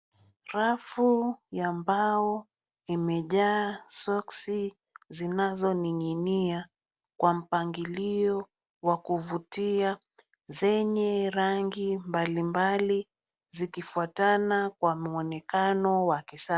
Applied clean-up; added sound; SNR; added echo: none; none; none; none.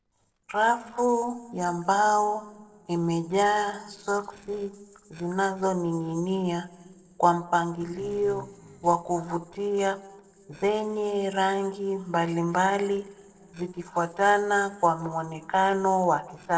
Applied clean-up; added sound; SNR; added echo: neural separator model SepFormer DNS4.